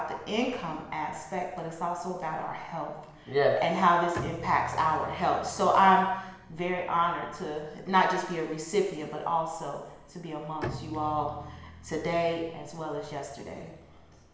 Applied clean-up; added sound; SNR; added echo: none; Bowed string instrument; 17 dB; reverberation time 1.0 s.